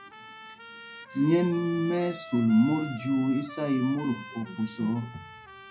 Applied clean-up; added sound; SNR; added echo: none; Trumpet; 16 dB; reverberation time 0.3 s.